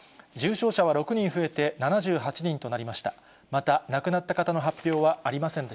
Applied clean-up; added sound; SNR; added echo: none; none; none; none.